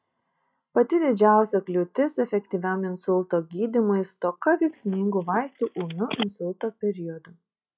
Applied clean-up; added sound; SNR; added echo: classical method log-MMSE.